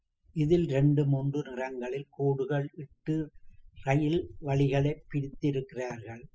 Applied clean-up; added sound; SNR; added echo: classical method spectral subtraction.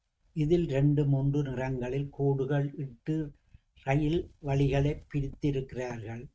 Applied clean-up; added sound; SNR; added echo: neural mask model RNNoise.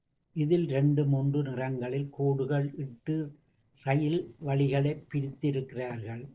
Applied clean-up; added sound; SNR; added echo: neural separator model SepFormer DNS4.